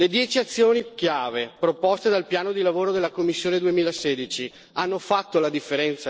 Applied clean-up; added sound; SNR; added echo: neural separator model SepFormer DNS4.